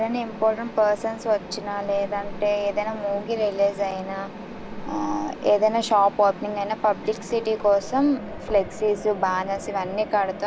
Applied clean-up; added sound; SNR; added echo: none; Mechanisms; 12 dB; none.